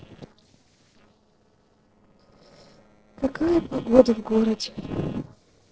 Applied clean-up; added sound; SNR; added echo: neural separator model SepFormer DNS4.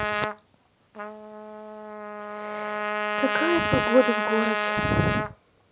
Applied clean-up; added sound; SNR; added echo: none; Trumpet; 0 dB; none.